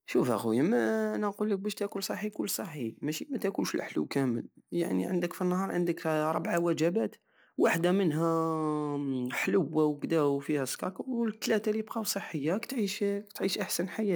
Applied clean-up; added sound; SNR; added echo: none; none; none; none.